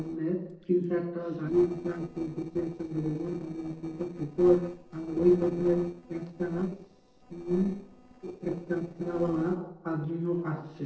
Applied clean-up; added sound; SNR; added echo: neural separator model SepFormer DNS4.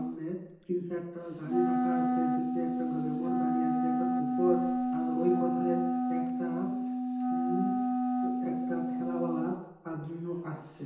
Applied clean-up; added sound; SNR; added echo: none; Wind instrument, woodwind instrument; -4 dB; reverberation time 0.9 s.